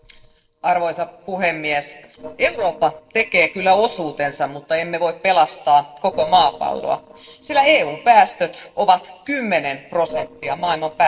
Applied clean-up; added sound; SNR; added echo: neural separator model SepFormer DNS4.